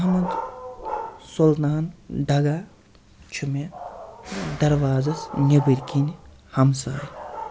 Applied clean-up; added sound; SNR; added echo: none; none; none; none.